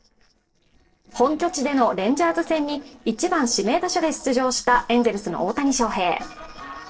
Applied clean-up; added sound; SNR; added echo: neural separator model SepFormer DNS4.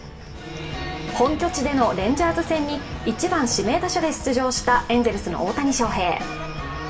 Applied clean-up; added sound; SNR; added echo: none; Cricket; 17 dB; reverberation time 0.3 s.